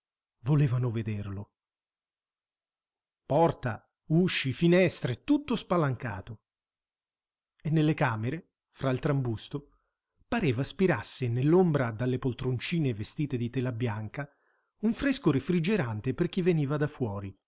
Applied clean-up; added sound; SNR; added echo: none; none; none; none.